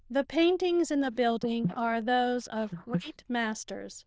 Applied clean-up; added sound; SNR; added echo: neural diffusion model UNIVERSE++.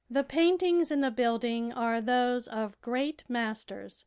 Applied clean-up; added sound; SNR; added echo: none; none; none; none.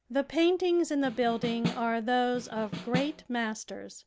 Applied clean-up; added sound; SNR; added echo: none; Snare drum; 8 dB; none.